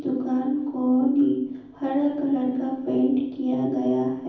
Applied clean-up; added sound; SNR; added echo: none; none; none; reverberation time 0.9 s.